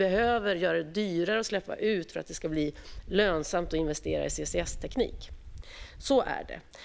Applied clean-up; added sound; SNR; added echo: none; Wind; 13 dB; none.